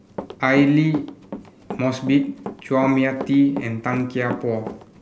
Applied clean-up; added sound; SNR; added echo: none; Run; 14 dB; none.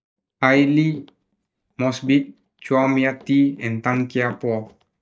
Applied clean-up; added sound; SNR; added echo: neural mask model DeepFilterNet 3.